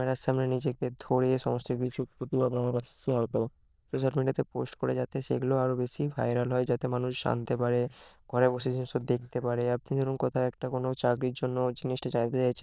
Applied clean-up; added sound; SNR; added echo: neural diffusion model UNIVERSE++.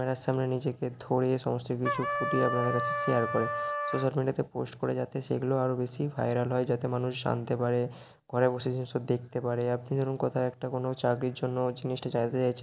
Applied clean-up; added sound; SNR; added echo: none; Trumpet; 3 dB; none.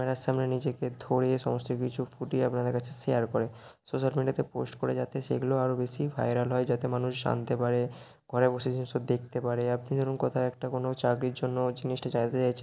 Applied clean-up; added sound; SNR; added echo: none; none; none; none.